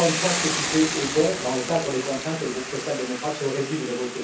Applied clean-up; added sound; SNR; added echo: none; Boiling / Hiss; 4 dB; reverberation time 0.6 s.